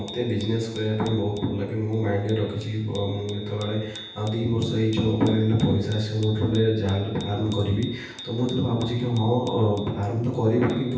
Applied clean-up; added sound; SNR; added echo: none; Bicycle bell; 18 dB; reverberation time 0.9 s.